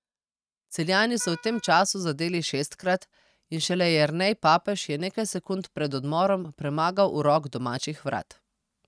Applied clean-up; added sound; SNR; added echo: neural mask model RNNoise.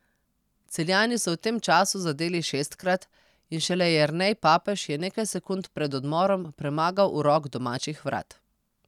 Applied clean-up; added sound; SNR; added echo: none; none; none; none.